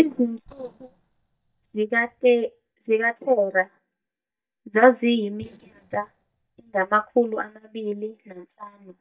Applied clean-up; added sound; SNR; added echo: neural mask model DeepFilterNet 3.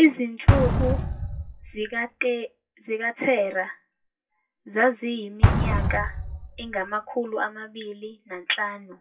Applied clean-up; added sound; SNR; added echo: classical method WPE with log-MMSE.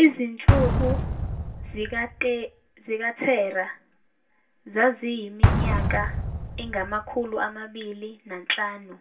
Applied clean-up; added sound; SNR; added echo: none; Explosion; 0 dB; reverberation time 0.2 s.